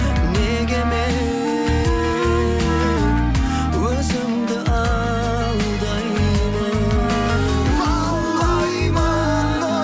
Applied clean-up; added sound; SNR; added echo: none; Wind instrument, woodwind instrument; 6 dB; none.